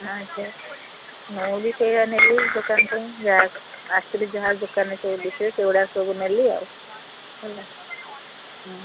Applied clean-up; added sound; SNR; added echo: none; Water; 19 dB; none.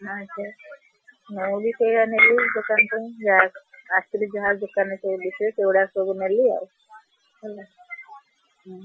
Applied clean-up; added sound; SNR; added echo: classical method Wiener filter.